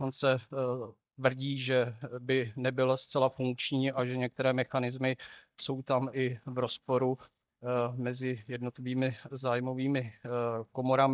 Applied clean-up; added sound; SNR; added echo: neural mask model DeepFilterNet 3.